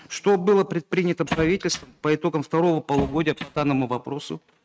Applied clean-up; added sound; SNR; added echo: neural mask model RNNoise.